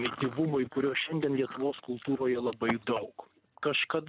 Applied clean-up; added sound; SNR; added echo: none; Chewing, mastication; 14 dB; none.